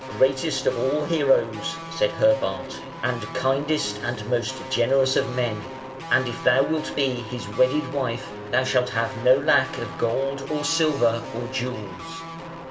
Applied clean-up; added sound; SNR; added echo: none; Guitar; 11 dB; reverberation time 1.8 s.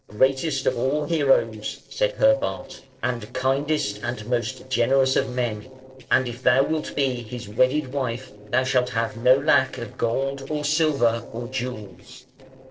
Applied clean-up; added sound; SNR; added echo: neural separator model SepFormer DNS4.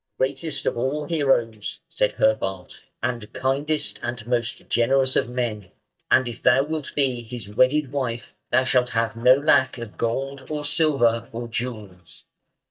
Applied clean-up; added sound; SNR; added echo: neural mask model DeepFilterNet 3.